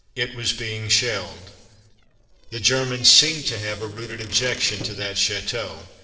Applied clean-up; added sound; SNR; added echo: neural separator model SepFormer DNS4.